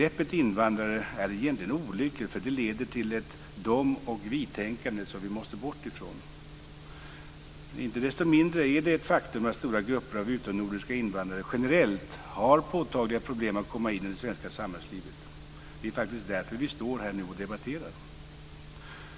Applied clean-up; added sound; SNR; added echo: none; none; none; none.